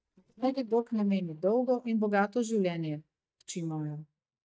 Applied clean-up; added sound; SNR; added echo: neural mask model DeepFilterNet 3.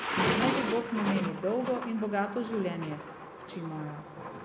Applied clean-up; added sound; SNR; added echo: none; Thunder; 2 dB; none.